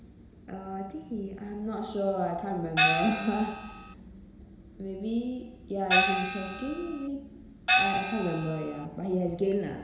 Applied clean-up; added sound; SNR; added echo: none; Gong; -5 dB; reverberation time 1.1 s.